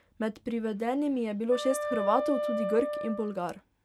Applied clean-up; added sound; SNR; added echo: none; Wind instrument, woodwind instrument; 4 dB; none.